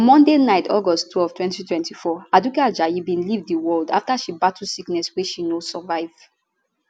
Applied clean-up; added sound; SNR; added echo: none; none; none; none.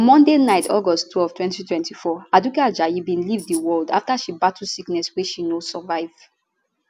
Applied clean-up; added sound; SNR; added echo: none; Tambourine; 15 dB; none.